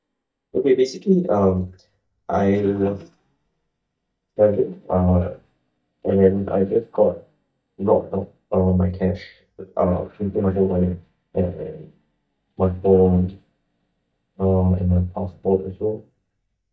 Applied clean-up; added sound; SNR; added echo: neural mask model DeepFilterNet 3.